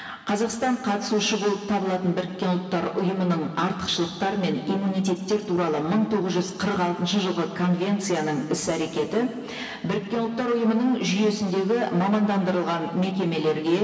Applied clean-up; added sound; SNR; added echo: none; none; none; reverberation time 1.9 s.